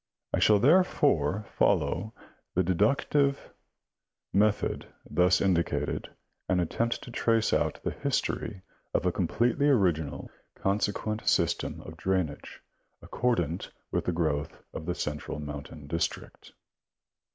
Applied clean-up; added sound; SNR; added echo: none; none; none; none.